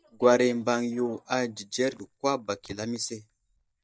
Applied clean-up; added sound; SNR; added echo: neural mask model DeepFilterNet 3.